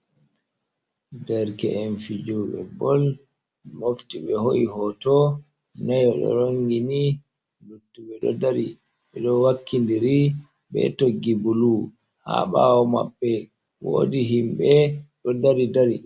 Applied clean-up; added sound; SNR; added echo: none; none; none; none.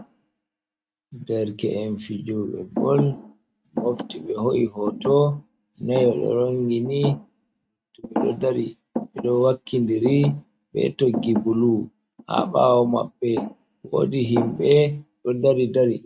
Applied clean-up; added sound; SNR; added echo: neural mask model RNNoise.